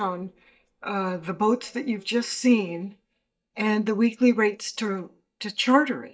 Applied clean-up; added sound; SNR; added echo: neural mask model DeepFilterNet 3.